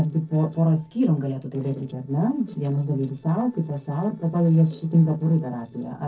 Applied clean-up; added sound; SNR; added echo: neural separator model SepFormer DNS4.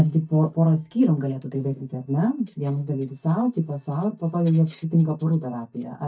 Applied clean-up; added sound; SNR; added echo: neural mask model DeepFilterNet 3.